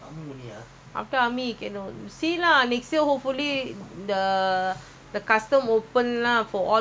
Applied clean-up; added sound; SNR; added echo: none; none; none; none.